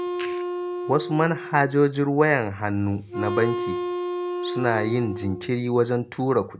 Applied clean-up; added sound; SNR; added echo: none; Wind instrument, woodwind instrument; 7 dB; none.